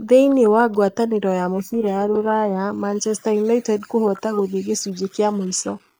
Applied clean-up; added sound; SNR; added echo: neural mask model Resemble Enhance denoiser.